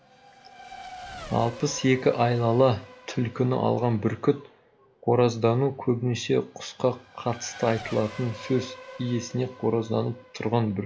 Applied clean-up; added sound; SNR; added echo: none; Race car, auto racing / Accelerating, revving, vroom; 19 dB; none.